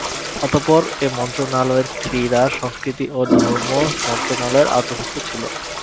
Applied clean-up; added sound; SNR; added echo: none; Toilet flush; 4 dB; none.